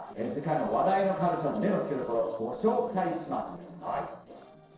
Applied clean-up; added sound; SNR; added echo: neural separator model SepFormer DNS4.